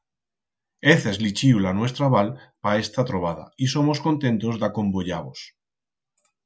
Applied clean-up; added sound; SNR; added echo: none; none; none; none.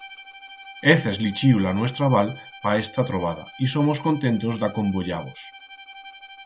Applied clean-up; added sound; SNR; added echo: none; Bowed string instrument; 19 dB; none.